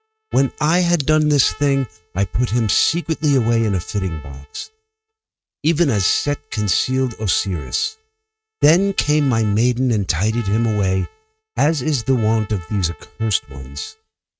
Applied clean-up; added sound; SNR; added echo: neural mask model RNNoise.